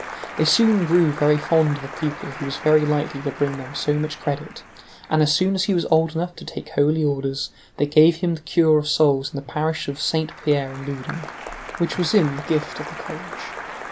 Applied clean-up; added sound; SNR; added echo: none; Applause; 15 dB; none.